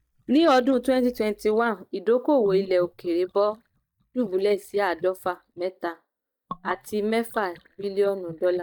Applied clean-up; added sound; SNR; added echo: neural mask model DeepFilterNet 3.